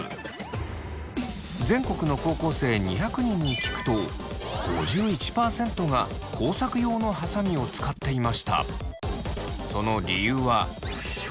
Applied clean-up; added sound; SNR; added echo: none; none; none; none.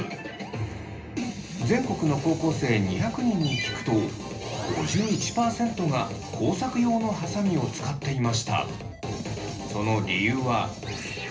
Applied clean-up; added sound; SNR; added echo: none; none; none; reverberation time 0.3 s.